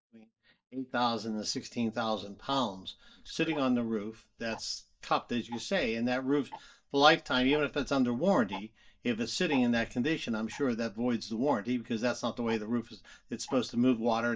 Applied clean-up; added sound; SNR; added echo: neural mask model DeepFilterNet 3.